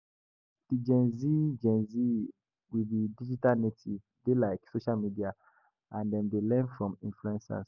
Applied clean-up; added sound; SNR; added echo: none; none; none; none.